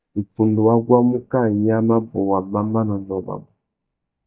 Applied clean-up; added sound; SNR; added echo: neural mask model DeepFilterNet 3.